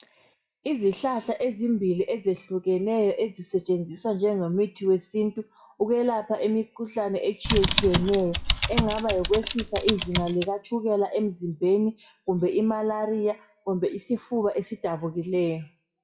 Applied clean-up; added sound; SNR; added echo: classical method WPE with log-MMSE.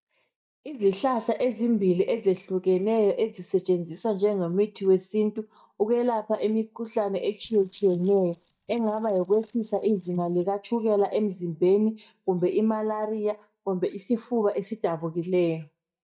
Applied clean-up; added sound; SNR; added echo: neural mask model DeepFilterNet 3.